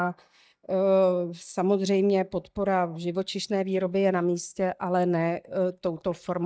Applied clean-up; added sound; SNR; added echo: neural mask model DeepFilterNet 3.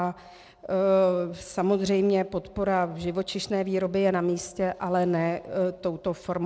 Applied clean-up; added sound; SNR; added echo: none; none; none; none.